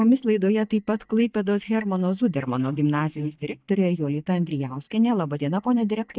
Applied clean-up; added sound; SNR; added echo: neural mask model DeepFilterNet 3.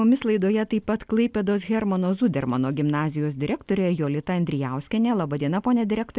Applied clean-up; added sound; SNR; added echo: none; none; none; none.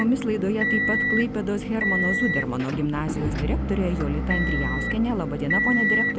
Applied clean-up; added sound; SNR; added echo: none; Motor vehicle (road) / Engine; -1 dB; none.